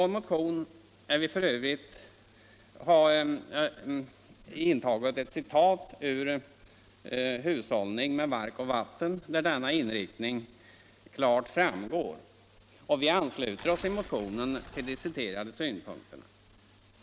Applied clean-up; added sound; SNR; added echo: none; Tearing; 17 dB; none.